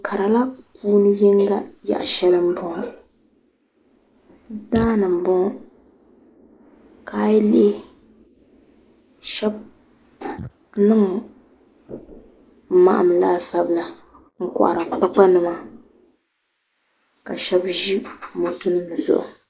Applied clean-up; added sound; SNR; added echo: neural mask model Resemble Enhance denoiser.